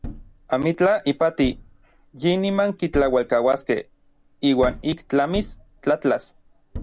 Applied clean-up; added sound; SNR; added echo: none; Thump, thud; 15 dB; none.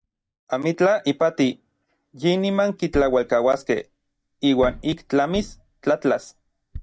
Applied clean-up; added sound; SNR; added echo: neural mask model DeepFilterNet 3.